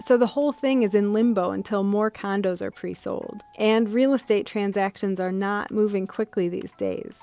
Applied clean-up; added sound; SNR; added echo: none; none; none; none.